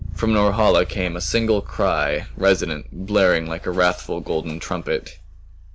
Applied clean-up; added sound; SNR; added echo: none; Bass guitar; 12 dB; none.